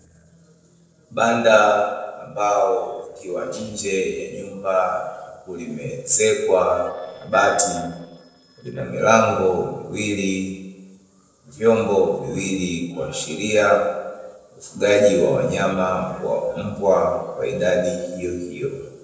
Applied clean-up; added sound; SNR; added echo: neural separator model SepFormer DNS4.